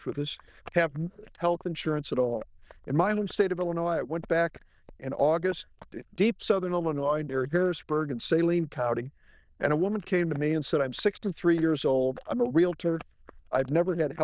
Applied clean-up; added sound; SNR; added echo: neural diffusion model UNIVERSE++.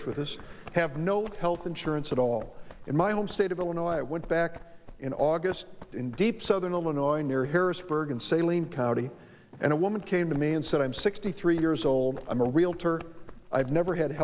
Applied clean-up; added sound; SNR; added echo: none; Run; 15 dB; none.